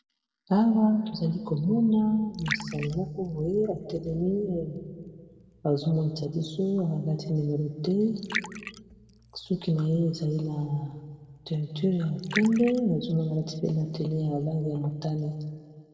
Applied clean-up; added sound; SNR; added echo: none; Liquid; 15 dB; reverberation time 1.6 s.